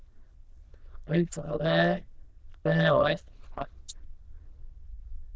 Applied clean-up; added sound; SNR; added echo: neural diffusion model UNIVERSE++.